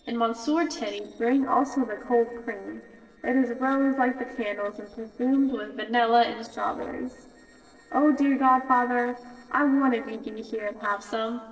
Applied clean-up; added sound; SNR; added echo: neural separator model SepFormer DNS4.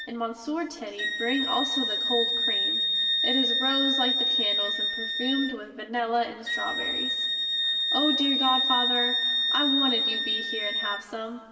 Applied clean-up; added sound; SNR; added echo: none; Wind instrument, woodwind instrument; -4 dB; reverberation time 2.1 s.